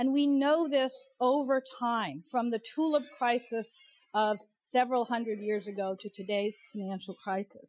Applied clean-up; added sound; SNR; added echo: classical method Wiener filter.